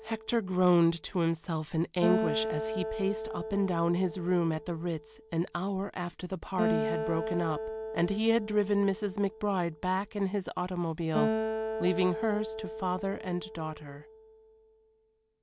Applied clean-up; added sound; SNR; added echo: none; Acoustic guitar; 6 dB; none.